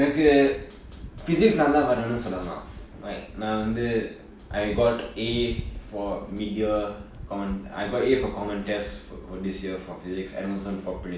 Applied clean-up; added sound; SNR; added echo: none; none; none; none.